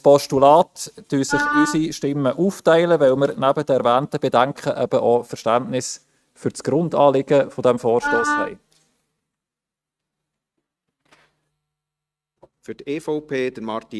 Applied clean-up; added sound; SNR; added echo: neural mask model RNNoise.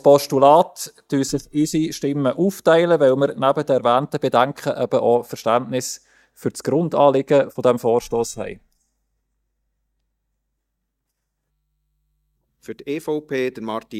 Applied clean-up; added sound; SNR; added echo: neural mask model DeepFilterNet 3.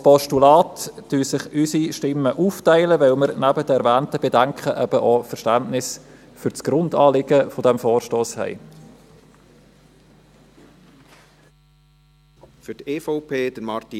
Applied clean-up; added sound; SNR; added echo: none; none; none; none.